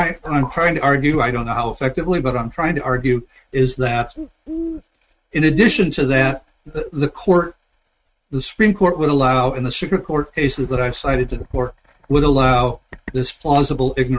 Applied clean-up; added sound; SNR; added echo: neural mask model RNNoise.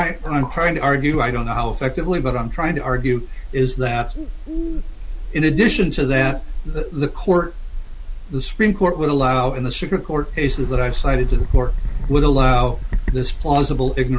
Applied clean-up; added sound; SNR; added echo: none; Bird; 2 dB; none.